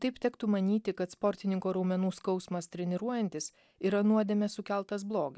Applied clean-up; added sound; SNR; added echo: none; none; none; none.